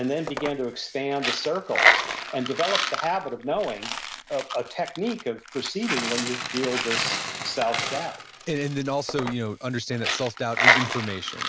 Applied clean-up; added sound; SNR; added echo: none; Coin (dropping); -1 dB; none.